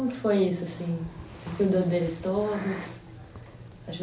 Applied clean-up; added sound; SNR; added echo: none; none; none; none.